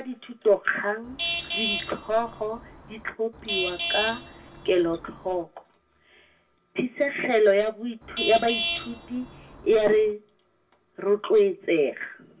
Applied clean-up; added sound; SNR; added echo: none; Traffic noise, roadway noise / Vehicle horn, car horn, honking; 7 dB; reverberation time 0.1 s.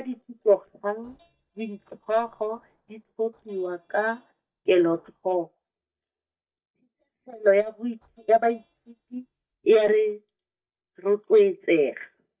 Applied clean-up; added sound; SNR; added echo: neural mask model DeepFilterNet 3.